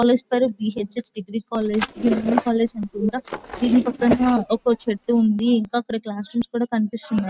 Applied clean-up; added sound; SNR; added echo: neural mask model RNNoise.